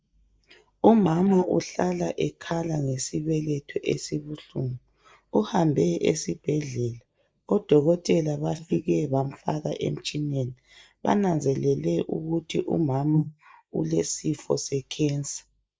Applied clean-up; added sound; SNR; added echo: neural mask model Resemble Enhance denoiser.